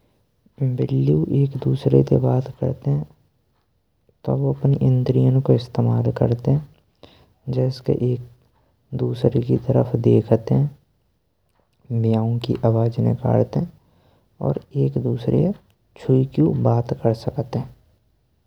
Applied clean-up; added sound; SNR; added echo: none; none; none; none.